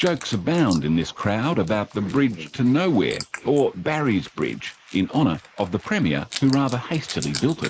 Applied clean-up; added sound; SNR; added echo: neural mask model Resemble Enhance denoiser.